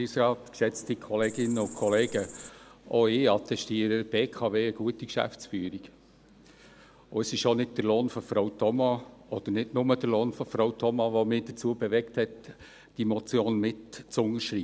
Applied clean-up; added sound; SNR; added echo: none; Cricket; 15 dB; none.